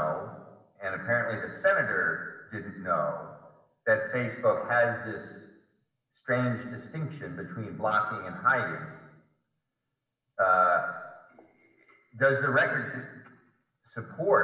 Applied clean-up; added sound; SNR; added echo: none; none; none; reverberation time 1.2 s.